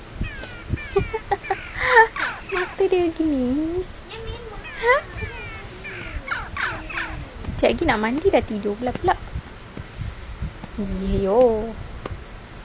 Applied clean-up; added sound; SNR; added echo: none; Bird; 10 dB; none.